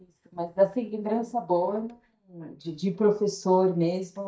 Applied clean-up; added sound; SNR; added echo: neural mask model DeepFilterNet 3.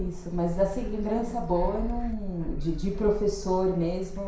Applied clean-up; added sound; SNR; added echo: none; Gull, seagull; 5 dB; reverberation time 0.6 s.